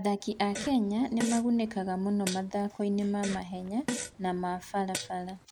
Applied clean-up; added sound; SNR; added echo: none; Fart; 10 dB; none.